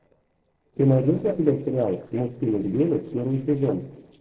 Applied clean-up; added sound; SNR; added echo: neural separator model SepFormer DNS4.